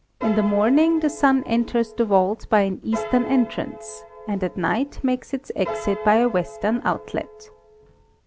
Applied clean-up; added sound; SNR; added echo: none; Piano; 13 dB; none.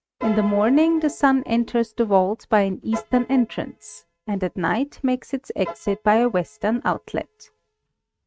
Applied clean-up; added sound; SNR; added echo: neural mask model RNNoise.